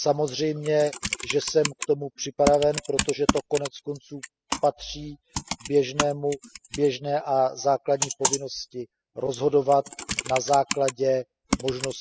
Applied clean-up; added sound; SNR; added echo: classical method spectral subtraction.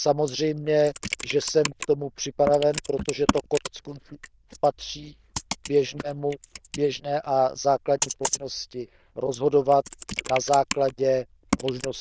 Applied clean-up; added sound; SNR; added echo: neural diffusion model UNIVERSE++.